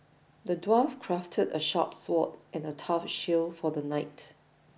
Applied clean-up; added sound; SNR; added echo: none; none; none; none.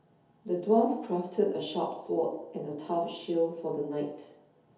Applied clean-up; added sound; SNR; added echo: none; none; none; reverberation time 2.2 s.